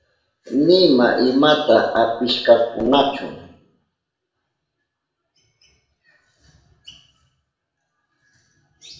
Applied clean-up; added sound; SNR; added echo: none; none; none; reverberation time 0.7 s.